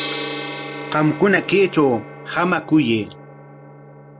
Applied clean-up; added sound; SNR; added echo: none; Gong; 10 dB; none.